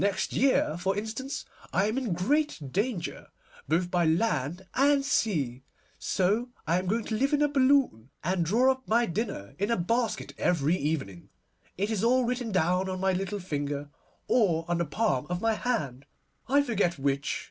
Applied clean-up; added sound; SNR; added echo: none; none; none; none.